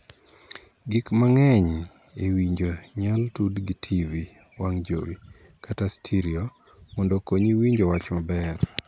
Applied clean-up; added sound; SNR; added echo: none; none; none; none.